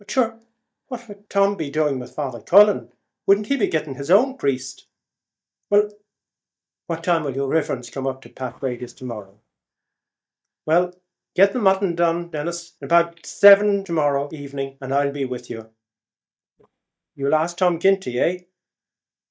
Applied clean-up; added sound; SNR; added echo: neural mask model DeepFilterNet 3.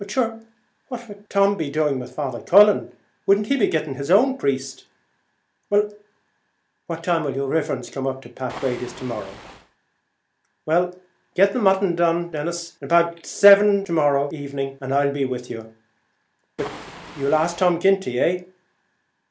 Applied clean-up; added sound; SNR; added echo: none; Waves, surf; 16 dB; none.